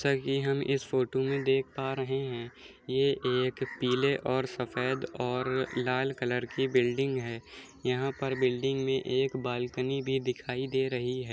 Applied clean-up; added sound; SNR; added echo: none; none; none; none.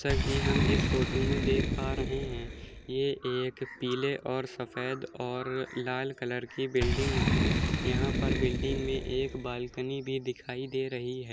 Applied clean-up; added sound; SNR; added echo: none; Boom; -1 dB; none.